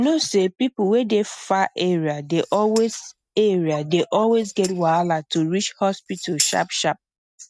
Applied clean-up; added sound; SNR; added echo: neural mask model RNNoise.